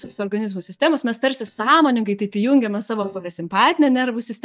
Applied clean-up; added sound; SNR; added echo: neural mask model DeepFilterNet 3.